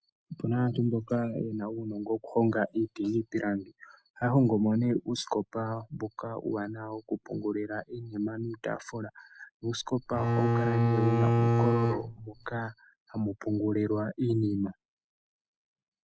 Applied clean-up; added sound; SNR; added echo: none; Bowed string instrument; -5 dB; none.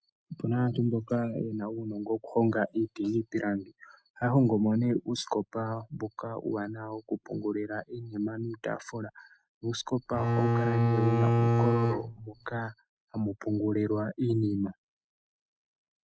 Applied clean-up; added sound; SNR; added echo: neural mask model RNNoise.